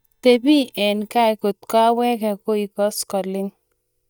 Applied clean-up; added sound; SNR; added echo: neural mask model DeepFilterNet 3.